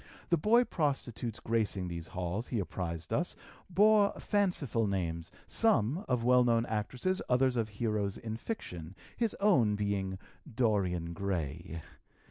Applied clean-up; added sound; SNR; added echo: none; none; none; none.